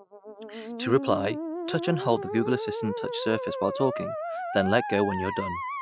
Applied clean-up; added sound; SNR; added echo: classical method Wiener filter.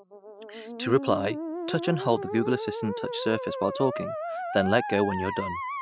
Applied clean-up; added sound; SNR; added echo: classical method spectral subtraction.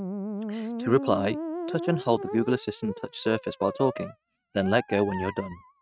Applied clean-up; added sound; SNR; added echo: neural mask model RNNoise.